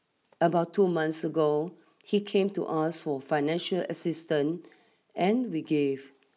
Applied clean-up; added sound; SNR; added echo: none; none; none; none.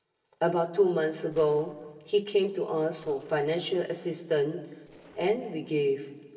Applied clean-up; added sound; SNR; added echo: neural separator model SepFormer DNS4.